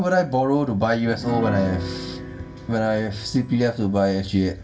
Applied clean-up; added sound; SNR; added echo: none; Piano; 11 dB; reverberation time 0.2 s.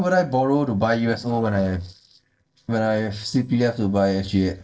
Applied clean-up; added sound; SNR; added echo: neural separator model SepFormer DNS4.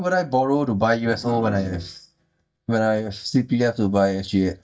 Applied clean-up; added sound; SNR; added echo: neural mask model DeepFilterNet 3.